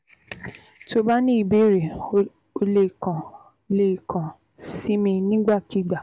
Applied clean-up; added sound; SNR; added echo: none; none; none; none.